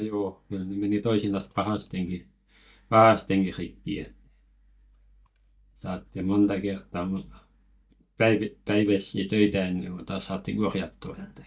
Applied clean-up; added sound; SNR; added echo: neural mask model DeepFilterNet 3.